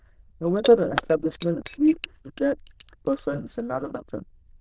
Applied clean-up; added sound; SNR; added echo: neural diffusion model UNIVERSE++.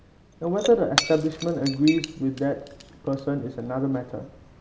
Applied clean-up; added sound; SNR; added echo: none; Shatter / Crushing; 9 dB; none.